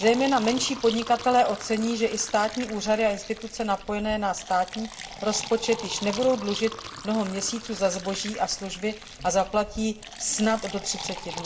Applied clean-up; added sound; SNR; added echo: none; Fill (with liquid); 13 dB; reverberation time 0.4 s.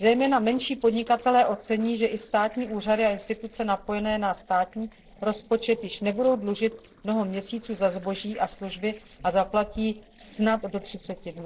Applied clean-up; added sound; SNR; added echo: neural separator model SepFormer DNS4.